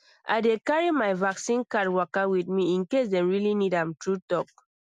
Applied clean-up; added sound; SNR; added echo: none; none; none; none.